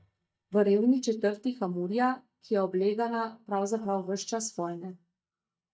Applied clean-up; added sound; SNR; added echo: neural mask model DeepFilterNet 3.